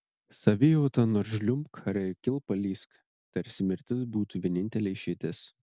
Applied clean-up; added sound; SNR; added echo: none; none; none; none.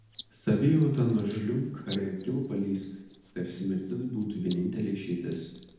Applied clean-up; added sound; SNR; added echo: none; Bird; 9 dB; reverberation time 0.9 s.